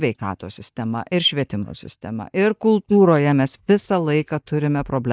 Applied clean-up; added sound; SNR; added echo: neural mask model DeepFilterNet 3.